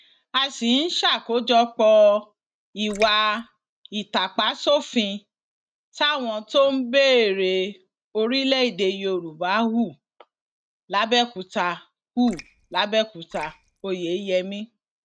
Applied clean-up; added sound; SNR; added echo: neural mask model RNNoise.